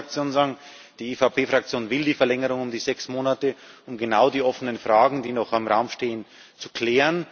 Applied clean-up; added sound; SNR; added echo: none; none; none; none.